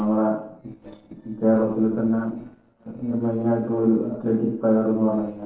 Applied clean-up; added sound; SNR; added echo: neural separator model SepFormer DNS4.